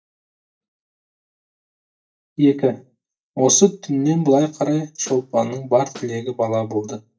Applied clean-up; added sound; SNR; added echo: neural mask model DeepFilterNet 3.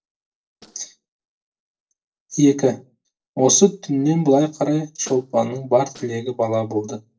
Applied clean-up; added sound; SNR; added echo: neural separator model SepFormer DNS4.